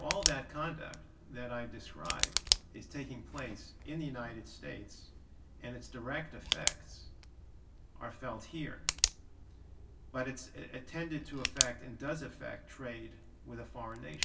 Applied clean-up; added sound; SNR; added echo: none; Tick; -3 dB; reverberation time 0.2 s.